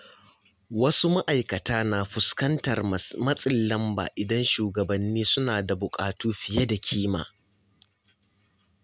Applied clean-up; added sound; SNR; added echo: none; none; none; none.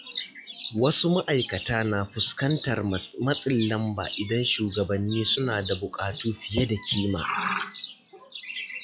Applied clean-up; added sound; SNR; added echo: classical method log-MMSE.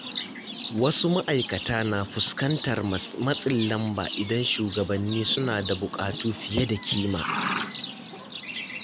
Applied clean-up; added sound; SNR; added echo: none; Livestock, farm animals, working animals; 8 dB; none.